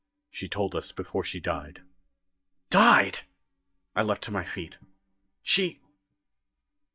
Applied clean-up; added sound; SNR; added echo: neural mask model DeepFilterNet 3.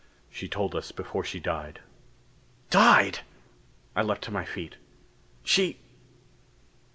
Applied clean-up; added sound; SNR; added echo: none; none; none; none.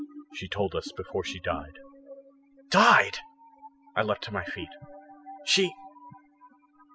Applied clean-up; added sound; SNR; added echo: classical method spectral subtraction.